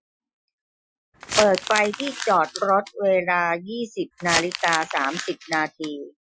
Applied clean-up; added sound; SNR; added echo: classical method Wiener filter.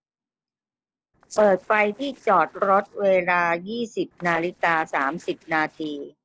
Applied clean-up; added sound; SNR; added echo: neural separator model SepFormer DNS4.